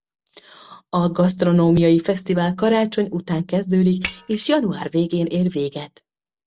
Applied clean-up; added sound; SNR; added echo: neural separator model SepFormer DNS4.